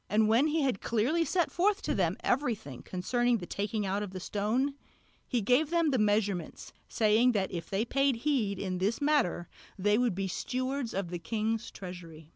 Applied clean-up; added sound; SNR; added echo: none; none; none; none.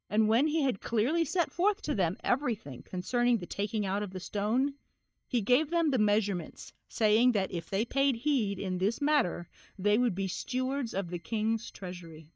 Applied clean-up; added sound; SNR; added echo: neural mask model DeepFilterNet 3.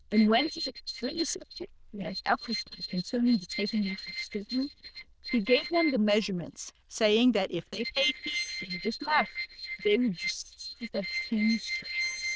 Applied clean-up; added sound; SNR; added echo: neural diffusion model UNIVERSE++.